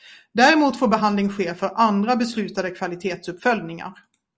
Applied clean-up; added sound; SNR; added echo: none; none; none; none.